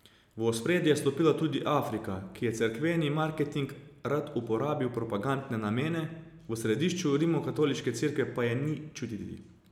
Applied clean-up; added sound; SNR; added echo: none; none; none; none.